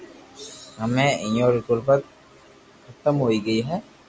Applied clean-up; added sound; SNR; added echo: none; none; none; none.